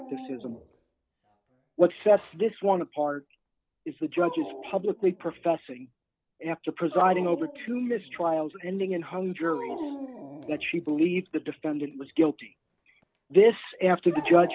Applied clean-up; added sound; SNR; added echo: none; Dog; 16 dB; none.